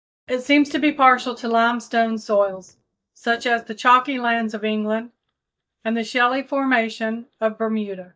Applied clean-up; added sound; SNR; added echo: neural mask model DeepFilterNet 3.